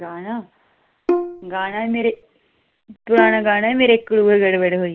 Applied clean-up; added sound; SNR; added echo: none; Bowed string instrument; 6 dB; none.